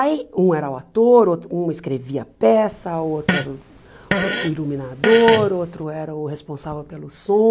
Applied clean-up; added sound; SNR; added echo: none; Fart; 5 dB; none.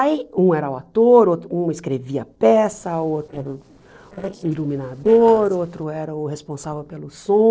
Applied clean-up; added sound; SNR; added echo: neural separator model SepFormer DNS4.